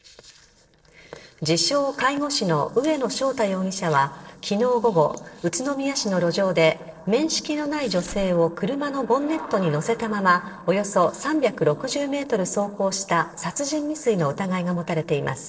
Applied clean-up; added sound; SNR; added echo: neural separator model SepFormer DNS4.